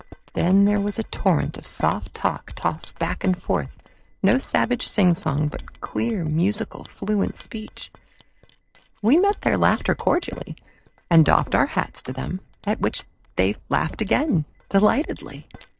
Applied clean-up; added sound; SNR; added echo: neural separator model SepFormer DNS4.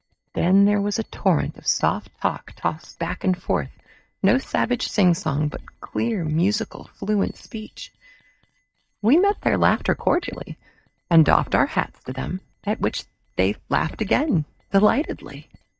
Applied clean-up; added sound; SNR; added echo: neural mask model DeepFilterNet 3.